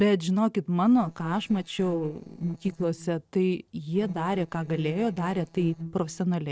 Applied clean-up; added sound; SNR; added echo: neural separator model SepFormer DNS4.